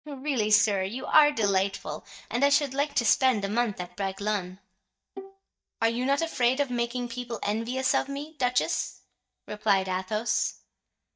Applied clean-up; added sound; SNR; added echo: neural mask model DeepFilterNet 3.